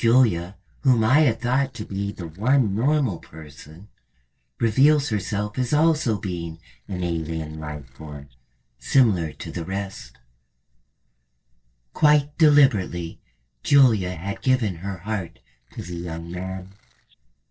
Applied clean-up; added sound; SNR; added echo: neural separator model SepFormer DNS4.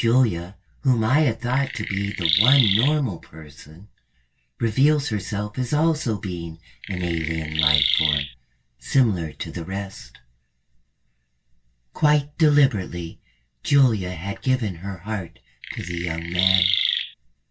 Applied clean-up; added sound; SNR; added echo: none; Chirp, tweet; 1 dB; reverberation time 0.1 s.